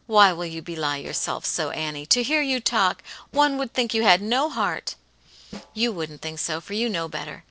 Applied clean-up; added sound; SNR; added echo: neural separator model SepFormer DNS4.